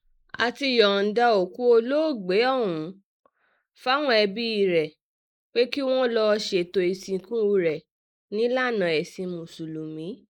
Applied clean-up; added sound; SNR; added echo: neural mask model Resemble Enhance denoiser.